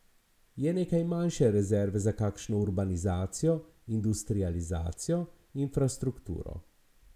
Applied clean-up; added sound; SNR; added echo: none; none; none; none.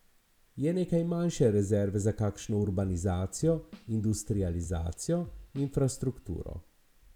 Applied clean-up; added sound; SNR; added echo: none; Drum kit; 19 dB; none.